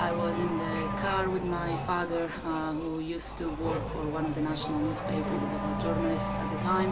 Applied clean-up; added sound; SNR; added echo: none; Race car, auto racing / Accelerating, revving, vroom; 2 dB; reverberation time 0.2 s.